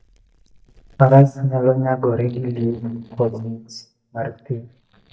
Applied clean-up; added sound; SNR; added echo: neural mask model DeepFilterNet 3.